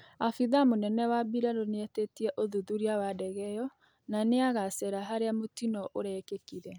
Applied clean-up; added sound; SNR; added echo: none; none; none; none.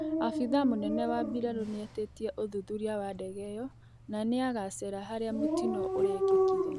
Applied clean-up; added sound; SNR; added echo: none; Dog; 0 dB; none.